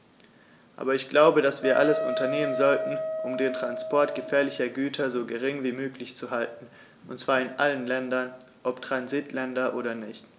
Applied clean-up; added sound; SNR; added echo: none; Wind instrument, woodwind instrument; 4 dB; none.